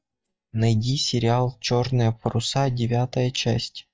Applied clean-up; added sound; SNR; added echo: neural mask model DeepFilterNet 3.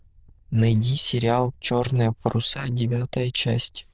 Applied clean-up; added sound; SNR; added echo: neural diffusion model UNIVERSE++.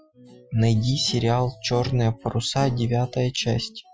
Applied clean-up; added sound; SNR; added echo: classical method Wiener filter.